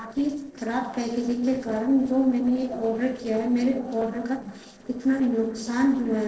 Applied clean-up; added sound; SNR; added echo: neural separator model SepFormer DNS4.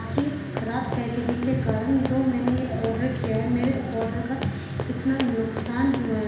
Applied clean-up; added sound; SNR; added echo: none; Run; 13 dB; reverberation time 1.1 s.